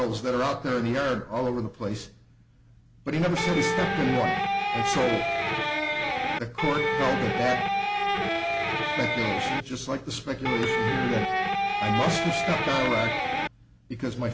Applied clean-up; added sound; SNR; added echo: none; Electric guitar; -3 dB; none.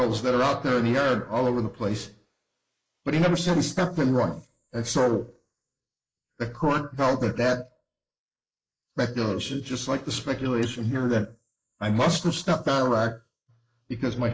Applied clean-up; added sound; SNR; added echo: neural mask model Resemble Enhance denoiser.